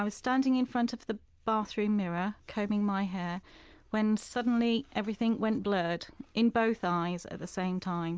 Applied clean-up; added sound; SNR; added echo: none; none; none; none.